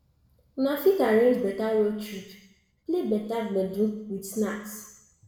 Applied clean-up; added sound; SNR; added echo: none; none; none; reverberation time 0.9 s.